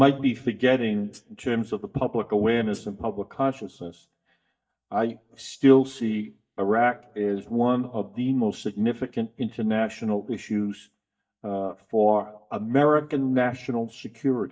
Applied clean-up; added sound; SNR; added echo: neural mask model DeepFilterNet 3.